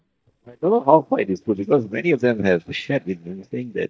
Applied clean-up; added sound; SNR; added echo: neural mask model DeepFilterNet 3.